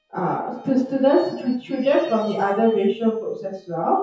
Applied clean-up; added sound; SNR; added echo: classical method WPE with log-MMSE.